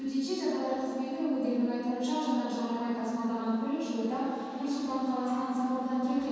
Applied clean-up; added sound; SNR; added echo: none; none; none; reverberation time 2.1 s.